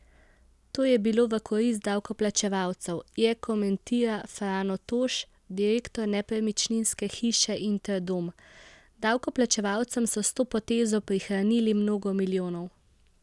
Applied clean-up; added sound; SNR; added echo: none; none; none; none.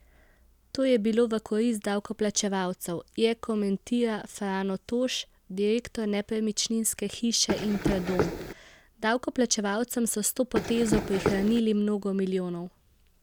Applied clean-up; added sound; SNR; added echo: none; Run; 2 dB; none.